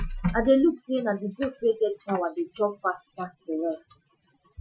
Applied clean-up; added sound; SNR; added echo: classical method Wiener filter.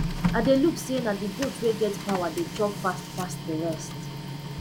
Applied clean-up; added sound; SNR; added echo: none; Printer; 5 dB; none.